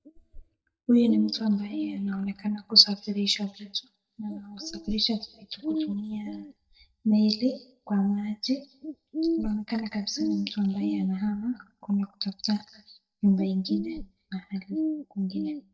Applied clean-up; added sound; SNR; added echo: neural mask model DeepFilterNet 3.